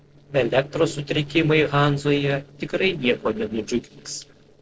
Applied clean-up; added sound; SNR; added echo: neural separator model SepFormer DNS4.